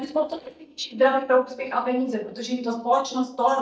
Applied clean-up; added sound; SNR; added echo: neural mask model DeepFilterNet 3.